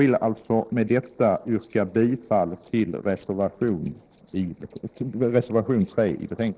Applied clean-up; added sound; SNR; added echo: neural separator model SepFormer DNS4.